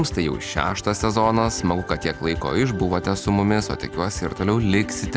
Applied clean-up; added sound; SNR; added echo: none; none; none; none.